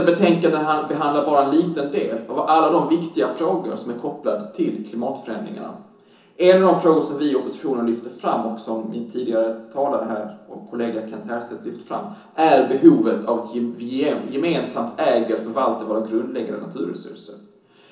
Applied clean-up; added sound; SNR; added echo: none; none; none; reverberation time 0.8 s.